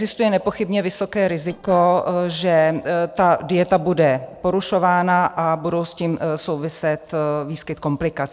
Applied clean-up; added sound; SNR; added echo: neural separator model SepFormer DNS4.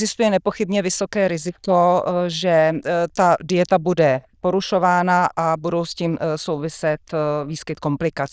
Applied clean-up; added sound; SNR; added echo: neural diffusion model UNIVERSE++.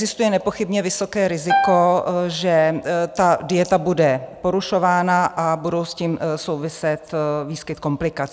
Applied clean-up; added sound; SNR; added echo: none; Piano; 4 dB; none.